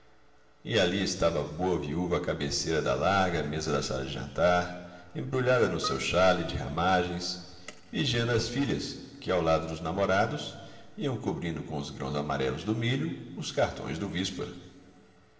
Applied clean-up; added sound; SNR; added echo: none; Harp; 15 dB; reverberation time 1.7 s.